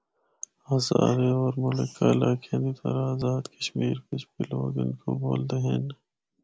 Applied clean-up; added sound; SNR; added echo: none; none; none; none.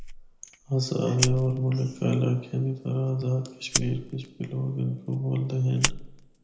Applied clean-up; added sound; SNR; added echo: none; Fire; 8 dB; reverberation time 0.8 s.